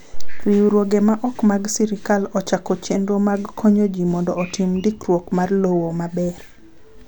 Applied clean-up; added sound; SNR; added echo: none; none; none; none.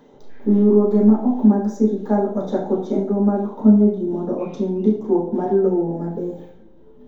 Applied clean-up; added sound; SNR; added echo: none; none; none; reverberation time 2.3 s.